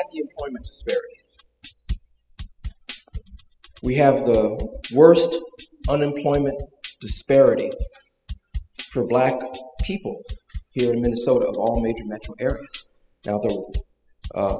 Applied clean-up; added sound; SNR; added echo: classical method spectral subtraction.